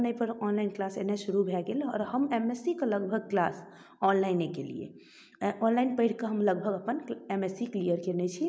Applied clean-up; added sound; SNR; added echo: none; none; none; none.